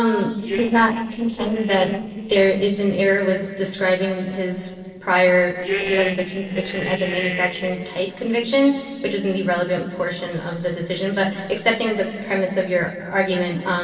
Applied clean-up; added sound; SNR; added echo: neural separator model SepFormer DNS4.